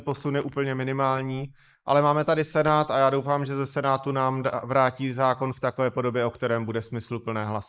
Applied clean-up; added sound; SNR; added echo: neural mask model Resemble Enhance denoiser.